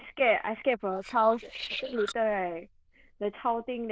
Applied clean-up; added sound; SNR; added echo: neural diffusion model UNIVERSE++.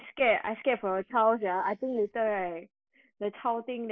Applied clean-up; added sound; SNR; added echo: neural mask model Resemble Enhance denoiser.